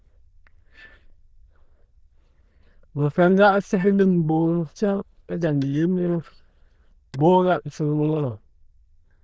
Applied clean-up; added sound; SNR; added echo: neural diffusion model UNIVERSE++.